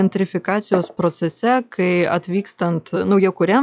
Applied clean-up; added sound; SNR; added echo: classical method log-MMSE.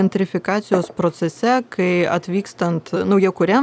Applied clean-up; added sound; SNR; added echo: none; Glass; 18 dB; none.